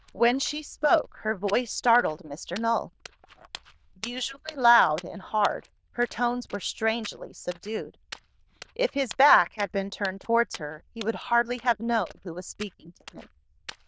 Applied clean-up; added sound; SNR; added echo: neural diffusion model UNIVERSE++.